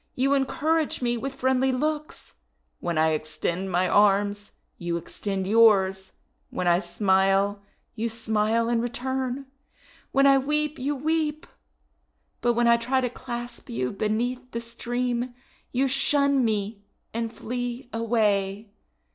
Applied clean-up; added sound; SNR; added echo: none; none; none; none.